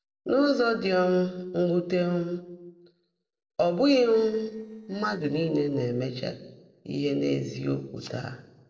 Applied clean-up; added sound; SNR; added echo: neural separator model SepFormer DNS4.